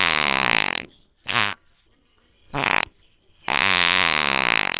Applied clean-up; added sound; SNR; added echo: neural separator model SepFormer WHAMR!.